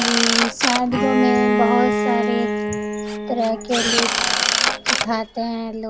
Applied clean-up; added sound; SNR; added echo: none; Bowed string instrument + Drill; -2 dB; none.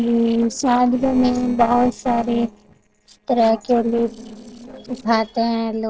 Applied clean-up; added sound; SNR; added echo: neural separator model SepFormer DNS4.